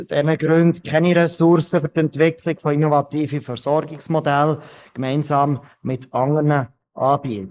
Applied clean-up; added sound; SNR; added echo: neural mask model Resemble Enhance denoiser.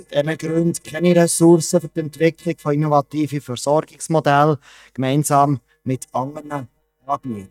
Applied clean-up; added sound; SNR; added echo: neural mask model DeepFilterNet 3.